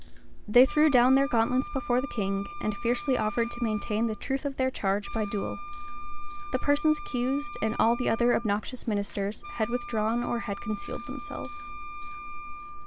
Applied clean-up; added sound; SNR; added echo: none; Chewing, mastication + Wind instrument, woodwind instrument; 9 dB; none.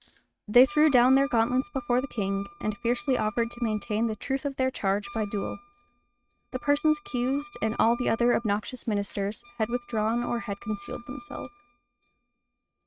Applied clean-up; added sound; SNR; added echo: neural mask model RNNoise.